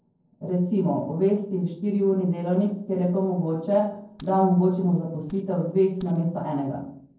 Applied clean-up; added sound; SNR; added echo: neural separator model SepFormer DNS4.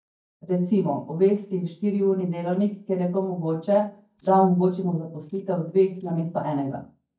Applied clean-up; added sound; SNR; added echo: neural mask model DeepFilterNet 3.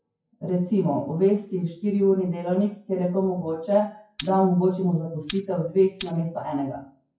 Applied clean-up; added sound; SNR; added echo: classical method WPE with log-MMSE.